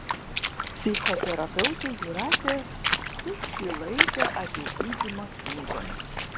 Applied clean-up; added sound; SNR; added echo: none; Water / Splash, splatter; -4 dB; none.